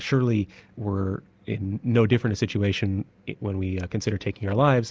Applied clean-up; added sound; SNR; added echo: none; none; none; none.